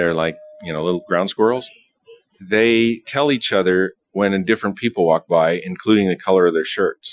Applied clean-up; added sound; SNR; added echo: classical method Wiener filter.